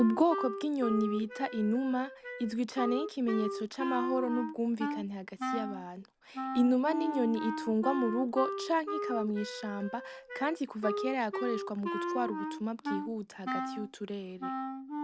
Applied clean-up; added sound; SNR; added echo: none; Wind instrument, woodwind instrument; 5 dB; none.